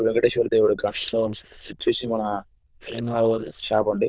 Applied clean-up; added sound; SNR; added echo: neural diffusion model UNIVERSE++.